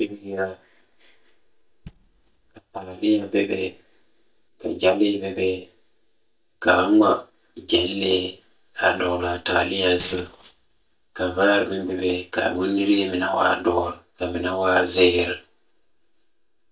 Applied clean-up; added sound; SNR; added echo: neural mask model DeepFilterNet 3.